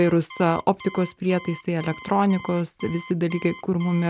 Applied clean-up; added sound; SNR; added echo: none; Alarm; 17 dB; none.